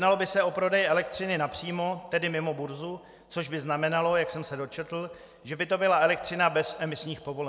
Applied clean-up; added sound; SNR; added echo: none; none; none; none.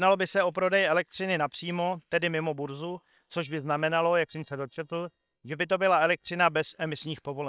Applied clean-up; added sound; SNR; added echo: neural separator model SepFormer WHAM!.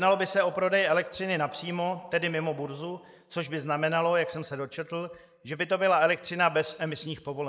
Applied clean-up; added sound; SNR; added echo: neural mask model Resemble Enhance denoiser.